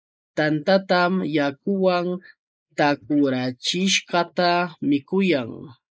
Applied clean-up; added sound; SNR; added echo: neural mask model Resemble Enhance denoiser.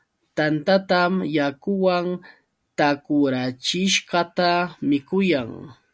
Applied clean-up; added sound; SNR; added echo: none; none; none; none.